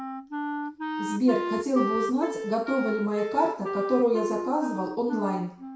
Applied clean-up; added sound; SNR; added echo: none; Wind instrument, woodwind instrument; 5 dB; reverberation time 0.6 s.